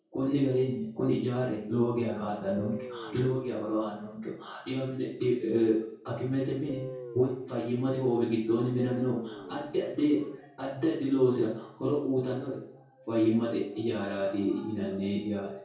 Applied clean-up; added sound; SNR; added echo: none; Guitar; 14 dB; reverberation time 0.6 s.